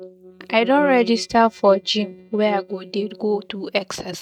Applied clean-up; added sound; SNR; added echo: neural mask model DeepFilterNet 3.